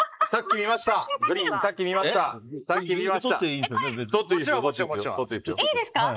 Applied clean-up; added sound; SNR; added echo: neural mask model Resemble Enhance denoiser.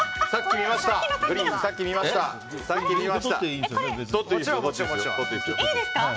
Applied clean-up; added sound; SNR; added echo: none; Trumpet; 9 dB; none.